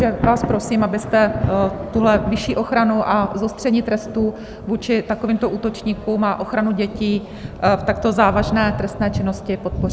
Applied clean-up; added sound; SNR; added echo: none; Thunder; 9 dB; none.